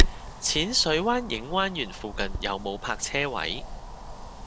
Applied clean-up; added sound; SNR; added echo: none; Wind; 1 dB; none.